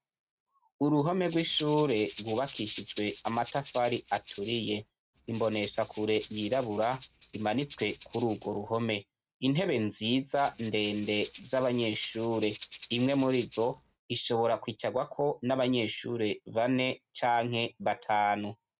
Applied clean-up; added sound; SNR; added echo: neural mask model RNNoise.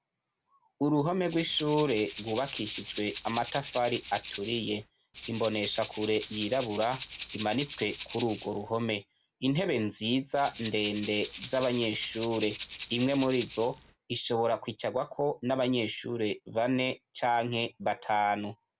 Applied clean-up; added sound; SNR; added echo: none; Rattle (instrument); 13 dB; none.